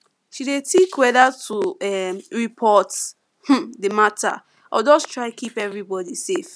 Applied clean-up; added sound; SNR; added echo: none; none; none; none.